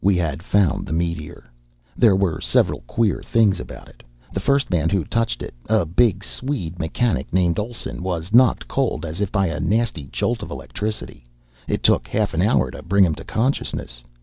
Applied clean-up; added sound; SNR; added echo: none; none; none; none.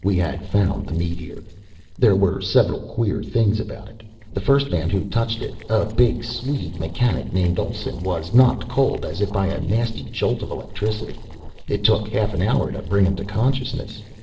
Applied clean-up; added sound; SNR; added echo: neural separator model SepFormer DNS4.